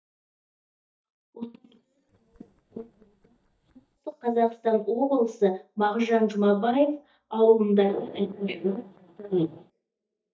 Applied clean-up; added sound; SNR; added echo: neural mask model DeepFilterNet 3.